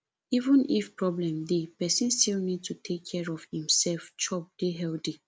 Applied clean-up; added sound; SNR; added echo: none; none; none; none.